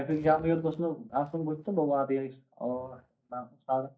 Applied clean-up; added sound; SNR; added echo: neural mask model DeepFilterNet 3.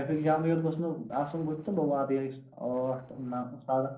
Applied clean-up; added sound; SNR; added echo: neural separator model SepFormer DNS4.